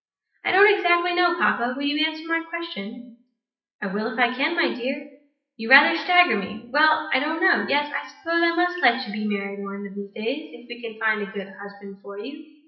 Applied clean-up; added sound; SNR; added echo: classical method WPE with log-MMSE.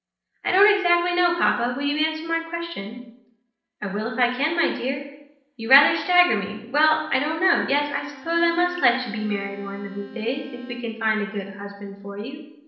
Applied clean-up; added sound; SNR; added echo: neural separator model SepFormer DNS4.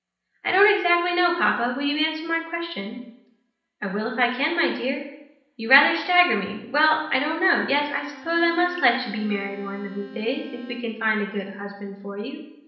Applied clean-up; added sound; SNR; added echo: none; Bowed string instrument; 18 dB; reverberation time 0.8 s.